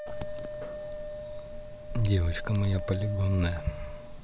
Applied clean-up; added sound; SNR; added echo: none; Wind instrument, woodwind instrument; 11 dB; none.